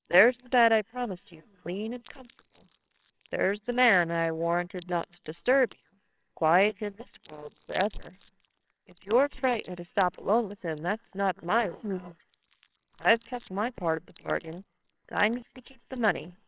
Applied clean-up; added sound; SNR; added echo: neural separator model SepFormer WHAMR!.